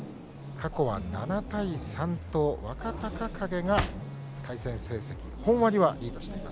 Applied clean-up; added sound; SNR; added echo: none; Musical instrument + Drawer open or close; 9 dB; none.